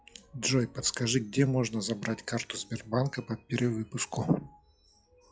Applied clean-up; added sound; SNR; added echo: classical method log-MMSE.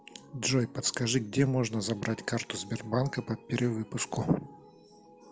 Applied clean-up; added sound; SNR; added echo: none; none; none; none.